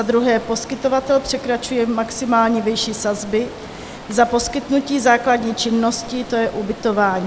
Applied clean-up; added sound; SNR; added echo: none; Stream; 16 dB; none.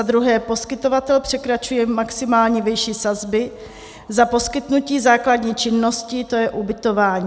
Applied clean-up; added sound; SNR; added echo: none; none; none; none.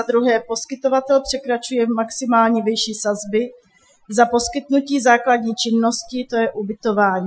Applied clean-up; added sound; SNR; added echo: classical method Wiener filter.